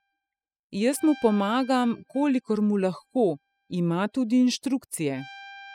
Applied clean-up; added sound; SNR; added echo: classical method spectral subtraction.